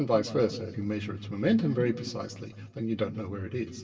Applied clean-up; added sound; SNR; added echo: none; none; none; reverberation time 1.3 s.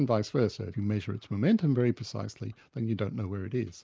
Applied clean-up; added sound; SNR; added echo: none; none; none; none.